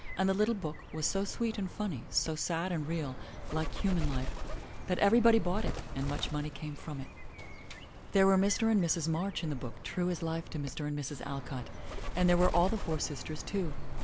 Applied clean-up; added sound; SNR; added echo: none; Bird; 5 dB; none.